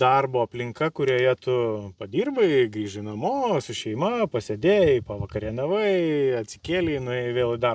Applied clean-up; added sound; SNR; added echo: none; none; none; none.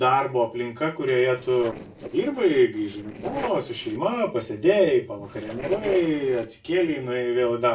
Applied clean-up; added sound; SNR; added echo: neural separator model SepFormer DNS4.